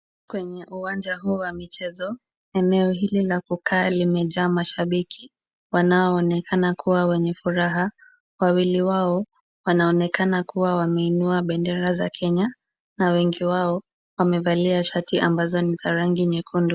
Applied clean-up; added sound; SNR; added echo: none; none; none; none.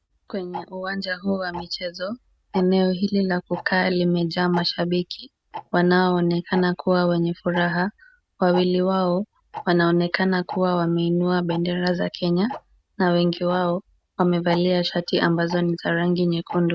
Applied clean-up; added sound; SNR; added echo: none; Tick-tock; 18 dB; none.